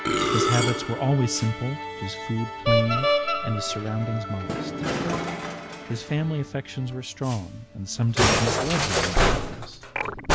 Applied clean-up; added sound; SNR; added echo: none; Musical instrument; -2 dB; none.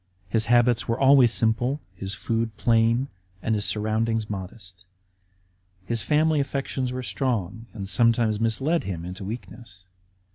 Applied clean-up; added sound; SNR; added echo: none; none; none; none.